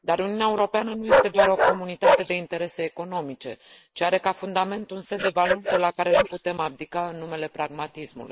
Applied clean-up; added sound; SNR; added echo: neural mask model Resemble Enhance denoiser.